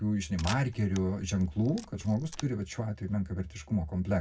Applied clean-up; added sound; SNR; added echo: none; Camera; 15 dB; reverberation time 0.4 s.